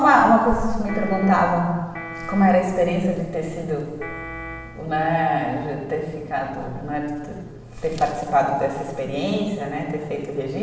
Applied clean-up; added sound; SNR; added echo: none; Piano; 13 dB; reverberation time 1.2 s.